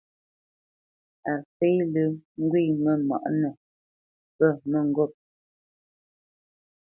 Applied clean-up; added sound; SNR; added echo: none; none; none; none.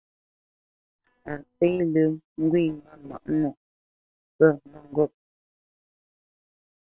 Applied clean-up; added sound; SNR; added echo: neural separator model SepFormer WHAM!.